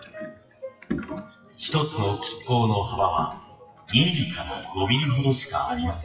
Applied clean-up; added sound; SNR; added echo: classical method WPE with log-MMSE.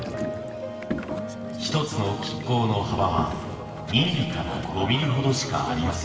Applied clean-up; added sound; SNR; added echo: none; Boat, Water vehicle; 9 dB; reverberation time 2.4 s.